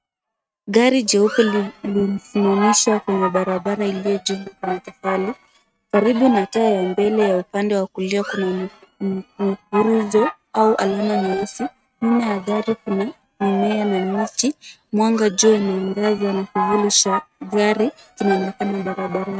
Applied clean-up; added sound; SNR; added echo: neural mask model RNNoise.